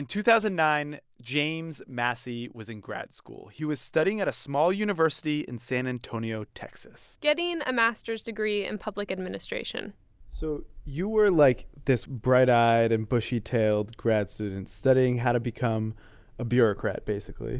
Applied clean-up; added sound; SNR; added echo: none; none; none; none.